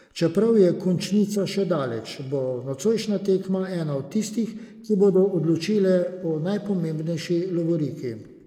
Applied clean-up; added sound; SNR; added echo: neural mask model Resemble Enhance denoiser.